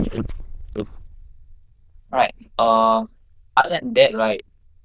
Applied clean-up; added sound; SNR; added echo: neural diffusion model UNIVERSE++.